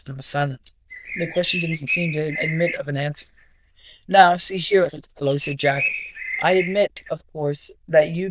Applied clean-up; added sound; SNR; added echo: neural diffusion model UNIVERSE++.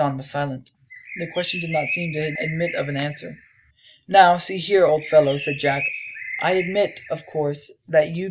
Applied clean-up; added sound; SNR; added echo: none; Bird; 11 dB; none.